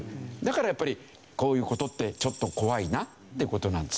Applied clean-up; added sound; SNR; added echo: none; Tambourine; 20 dB; none.